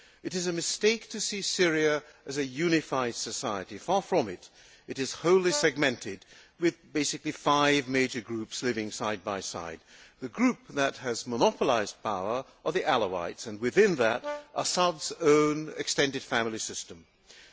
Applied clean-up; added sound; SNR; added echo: none; Brass instrument; 15 dB; none.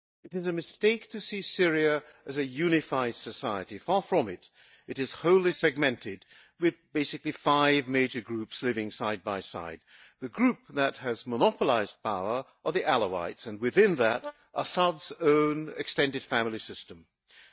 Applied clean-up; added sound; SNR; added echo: neural mask model DeepFilterNet 3.